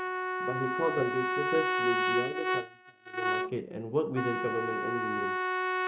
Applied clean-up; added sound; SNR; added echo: neural mask model RNNoise.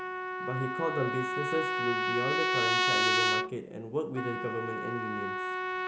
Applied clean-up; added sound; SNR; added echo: none; Trumpet; -4 dB; none.